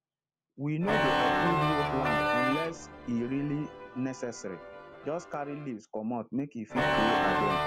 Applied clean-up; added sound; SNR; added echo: none; Organ; -3 dB; none.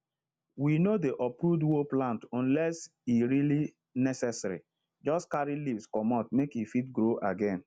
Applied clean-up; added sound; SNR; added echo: none; none; none; none.